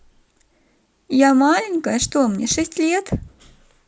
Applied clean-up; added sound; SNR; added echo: none; none; none; none.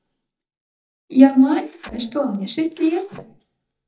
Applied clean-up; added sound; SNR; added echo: neural mask model DeepFilterNet 3.